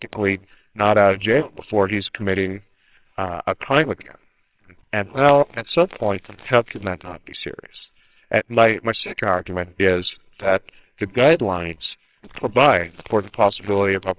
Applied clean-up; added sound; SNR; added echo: neural separator model SepFormer WHAMR!.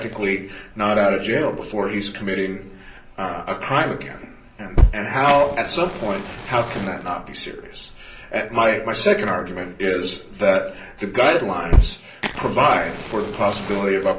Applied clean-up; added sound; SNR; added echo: none; Fire; 5 dB; reverberation time 0.5 s.